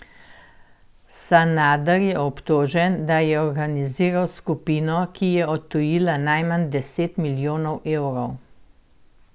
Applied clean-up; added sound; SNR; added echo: none; none; none; none.